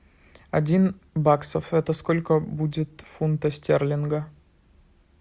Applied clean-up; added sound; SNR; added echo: none; none; none; none.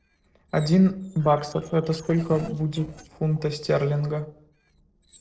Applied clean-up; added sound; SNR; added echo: neural separator model SepFormer DNS4.